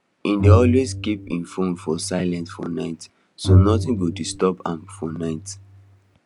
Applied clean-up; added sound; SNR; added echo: none; Bowed string instrument; -1 dB; none.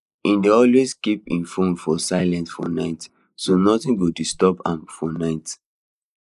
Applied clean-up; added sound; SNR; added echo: neural mask model Resemble Enhance denoiser.